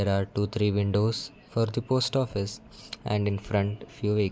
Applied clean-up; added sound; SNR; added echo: none; none; none; none.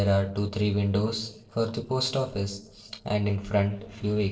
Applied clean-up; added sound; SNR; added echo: neural separator model SepFormer DNS4.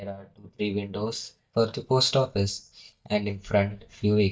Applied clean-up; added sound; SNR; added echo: neural mask model DeepFilterNet 3.